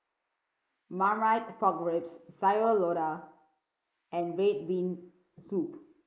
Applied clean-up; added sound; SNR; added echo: neural mask model Resemble Enhance denoiser.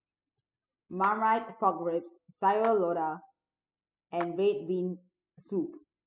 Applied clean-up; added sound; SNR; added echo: classical method spectral subtraction.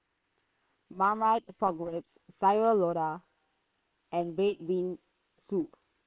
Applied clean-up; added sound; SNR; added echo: neural separator model SepFormer WHAM!.